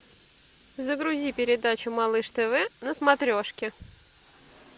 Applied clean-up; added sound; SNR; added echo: none; none; none; none.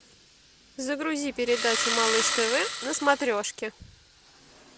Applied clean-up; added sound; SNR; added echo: none; Engine starting; 1 dB; none.